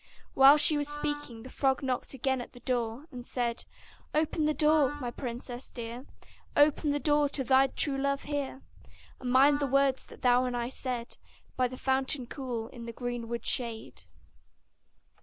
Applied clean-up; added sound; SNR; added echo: none; Cricket + Wind instrument, woodwind instrument; 14 dB; none.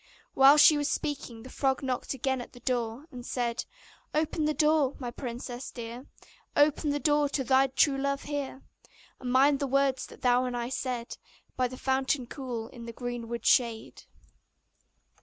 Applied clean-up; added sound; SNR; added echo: none; none; none; none.